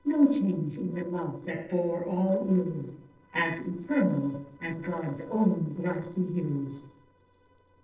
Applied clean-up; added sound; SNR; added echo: neural separator model SepFormer DNS4.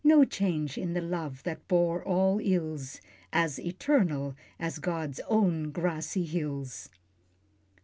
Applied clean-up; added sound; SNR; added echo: none; none; none; none.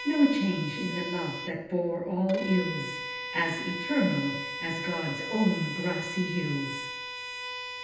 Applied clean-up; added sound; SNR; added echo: none; Bowed string instrument; 7 dB; reverberation time 0.9 s.